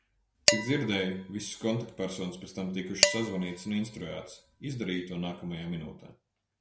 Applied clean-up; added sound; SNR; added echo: none; Dishes, pots, and pans; 0 dB; none.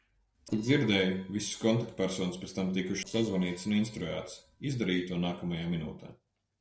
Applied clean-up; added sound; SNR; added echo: neural separator model SepFormer DNS4.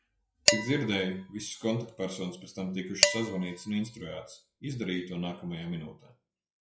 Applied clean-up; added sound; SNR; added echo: classical method log-MMSE.